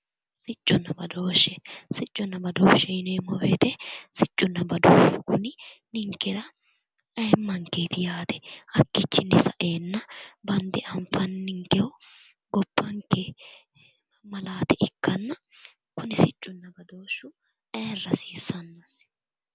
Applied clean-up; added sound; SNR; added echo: none; none; none; none.